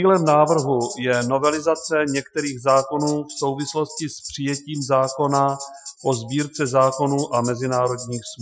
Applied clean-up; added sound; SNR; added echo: classical method Wiener filter.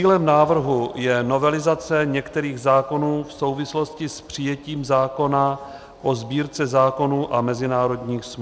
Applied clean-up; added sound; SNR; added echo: none; none; none; none.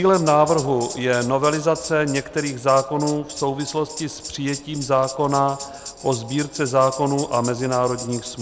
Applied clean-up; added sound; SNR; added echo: none; Tambourine; 15 dB; none.